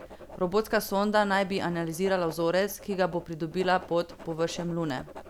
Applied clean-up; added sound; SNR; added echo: none; Writing; 17 dB; none.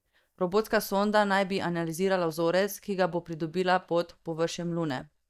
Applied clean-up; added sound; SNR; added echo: neural mask model DeepFilterNet 3.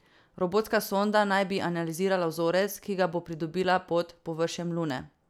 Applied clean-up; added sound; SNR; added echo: none; none; none; none.